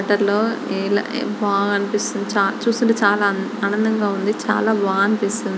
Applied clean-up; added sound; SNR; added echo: none; none; none; none.